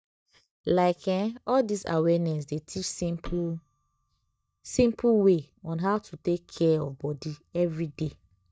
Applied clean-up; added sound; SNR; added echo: neural mask model DeepFilterNet 3.